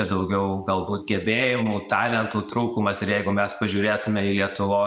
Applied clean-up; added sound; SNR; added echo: none; none; none; none.